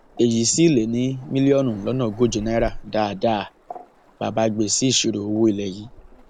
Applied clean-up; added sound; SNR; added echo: none; Waves, surf; 19 dB; none.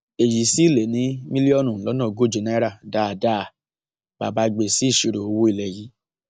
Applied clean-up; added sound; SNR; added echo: none; none; none; none.